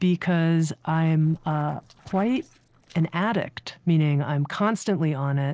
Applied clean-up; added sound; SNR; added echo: neural separator model SepFormer DNS4.